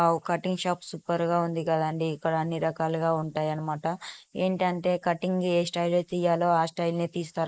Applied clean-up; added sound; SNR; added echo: neural mask model Resemble Enhance denoiser.